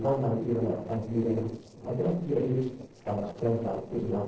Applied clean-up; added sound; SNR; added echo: neural separator model SepFormer DNS4.